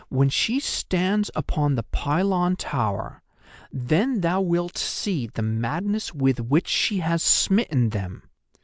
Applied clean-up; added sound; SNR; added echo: none; none; none; none.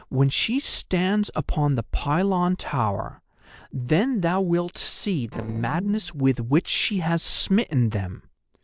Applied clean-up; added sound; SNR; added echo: neural separator model SepFormer DNS4.